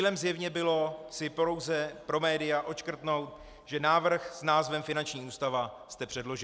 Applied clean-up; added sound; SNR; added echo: none; none; none; none.